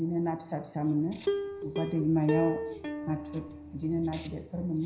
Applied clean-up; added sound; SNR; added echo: none; Plucked string instrument; 5 dB; reverberation time 0.5 s.